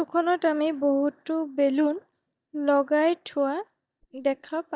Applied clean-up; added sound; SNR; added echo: neural mask model DeepFilterNet 3.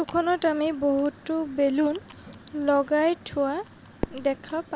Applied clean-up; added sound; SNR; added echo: none; Chewing, mastication + Fireworks; 18 dB; none.